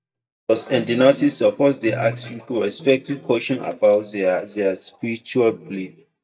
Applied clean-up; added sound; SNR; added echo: neural mask model DeepFilterNet 3.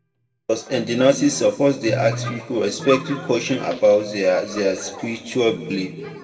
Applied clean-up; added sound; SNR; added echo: none; Electric guitar; 15 dB; reverberation time 1.7 s.